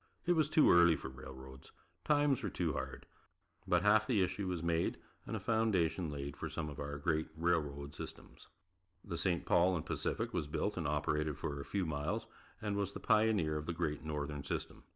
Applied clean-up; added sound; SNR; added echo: none; none; none; none.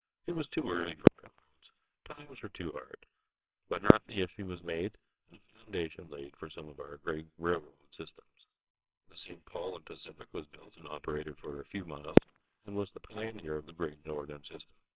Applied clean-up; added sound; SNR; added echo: neural separator model SepFormer WHAMR!.